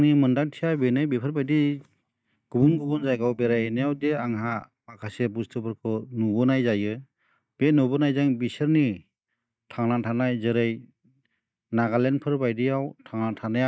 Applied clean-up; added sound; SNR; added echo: neural mask model DeepFilterNet 3.